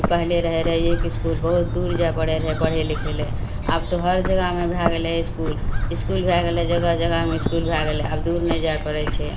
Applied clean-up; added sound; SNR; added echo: none; Bird; 0 dB; reverberation time 0.5 s.